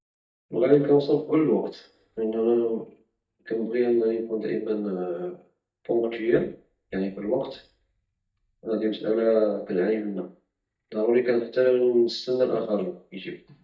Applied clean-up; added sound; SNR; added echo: neural mask model DeepFilterNet 3.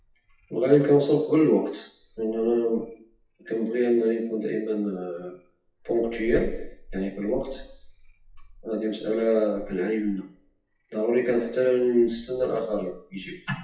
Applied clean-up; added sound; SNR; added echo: classical method WPE with log-MMSE.